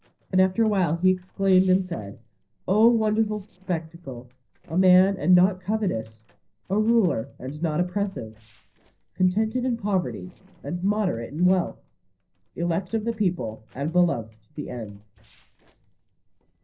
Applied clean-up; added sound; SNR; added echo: neural separator model SepFormer DNS4.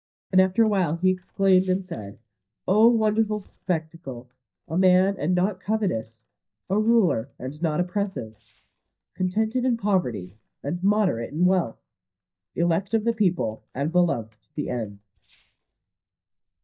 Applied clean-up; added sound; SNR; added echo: neural mask model DeepFilterNet 3.